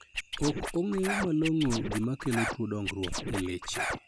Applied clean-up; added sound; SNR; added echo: none; Scratching (performance technique); 4 dB; none.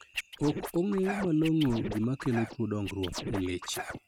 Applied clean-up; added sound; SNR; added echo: neural mask model RNNoise.